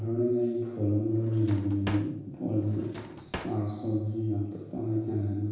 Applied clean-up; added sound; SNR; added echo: none; Drawer open or close; 14 dB; reverberation time 1.1 s.